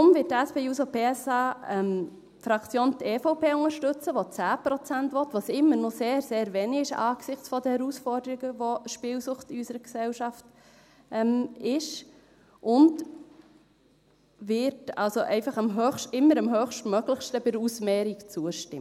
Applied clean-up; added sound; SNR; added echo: none; none; none; none.